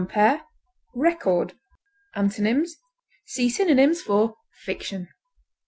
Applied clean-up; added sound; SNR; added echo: none; none; none; none.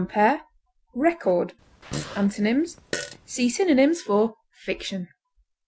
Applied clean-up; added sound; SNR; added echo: none; Fart; 11 dB; none.